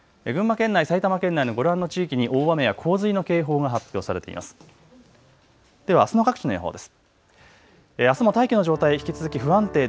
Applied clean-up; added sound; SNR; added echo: none; none; none; none.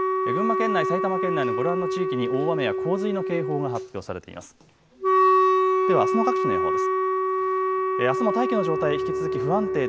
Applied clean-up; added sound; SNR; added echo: none; Wind instrument, woodwind instrument; -4 dB; none.